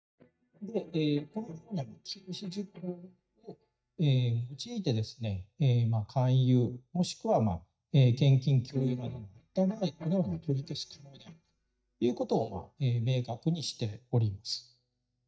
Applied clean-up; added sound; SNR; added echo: neural mask model DeepFilterNet 3.